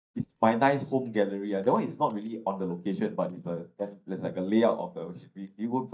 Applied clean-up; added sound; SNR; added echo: neural mask model DeepFilterNet 3.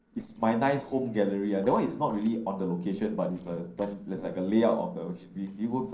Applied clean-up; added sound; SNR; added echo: neural separator model SepFormer DNS4.